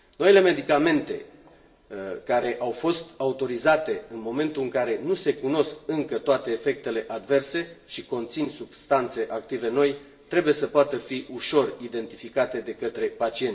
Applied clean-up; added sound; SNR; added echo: none; none; none; reverberation time 1.0 s.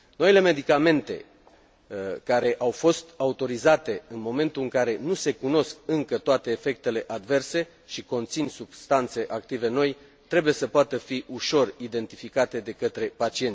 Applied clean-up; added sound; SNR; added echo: none; none; none; none.